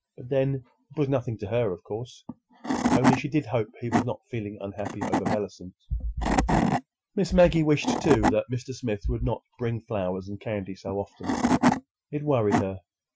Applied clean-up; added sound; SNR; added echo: classical method Wiener filter.